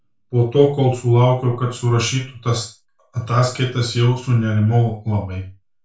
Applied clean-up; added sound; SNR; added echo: none; none; none; reverberation time 0.3 s.